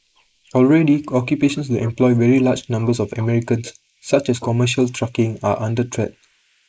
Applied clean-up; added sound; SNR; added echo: neural mask model Resemble Enhance denoiser.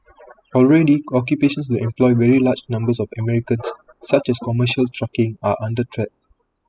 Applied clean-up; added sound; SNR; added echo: classical method spectral subtraction.